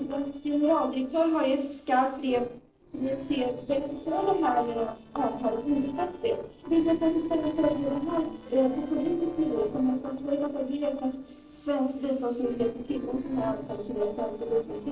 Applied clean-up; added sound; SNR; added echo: neural separator model SepFormer DNS4.